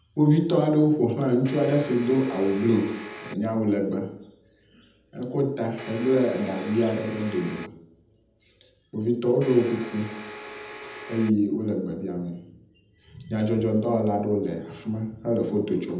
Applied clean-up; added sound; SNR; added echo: none; Domestic sounds, home sounds; 13 dB; reverberation time 0.8 s.